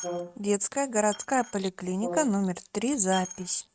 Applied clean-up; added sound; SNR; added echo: neural mask model RNNoise.